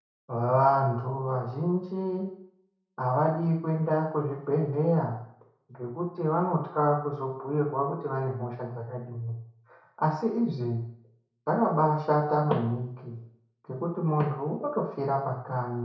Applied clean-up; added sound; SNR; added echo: none; none; none; reverberation time 0.6 s.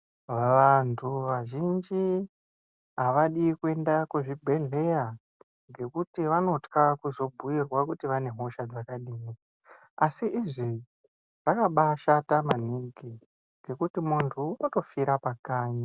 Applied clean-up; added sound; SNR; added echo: none; none; none; none.